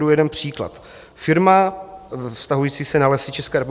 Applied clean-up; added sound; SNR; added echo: none; none; none; none.